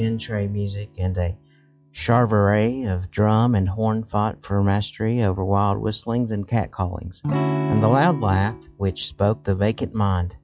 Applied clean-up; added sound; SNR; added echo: classical method log-MMSE.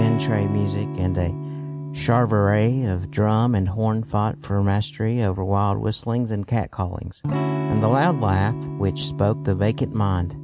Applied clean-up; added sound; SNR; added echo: none; Electric guitar / Strum; 8 dB; none.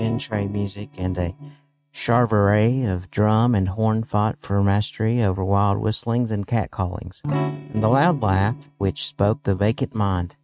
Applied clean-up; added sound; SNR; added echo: neural mask model RNNoise.